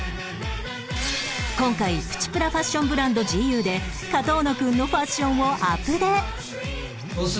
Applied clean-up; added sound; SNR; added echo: none; none; none; none.